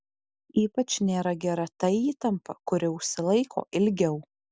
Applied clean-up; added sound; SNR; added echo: none; none; none; none.